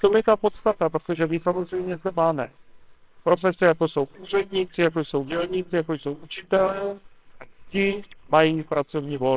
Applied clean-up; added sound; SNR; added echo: neural separator model SepFormer WHAMR!.